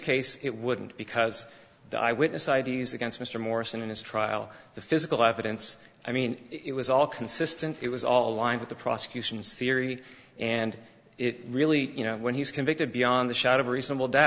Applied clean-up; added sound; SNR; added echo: none; none; none; none.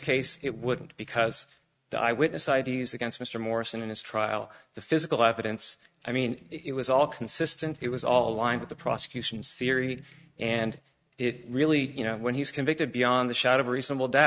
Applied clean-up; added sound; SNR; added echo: neural mask model RNNoise.